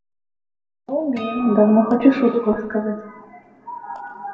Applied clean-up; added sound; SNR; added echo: none; Acoustic guitar; 16 dB; reverberation time 1.2 s.